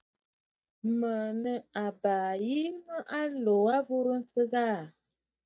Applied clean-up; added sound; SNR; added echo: neural mask model DeepFilterNet 3.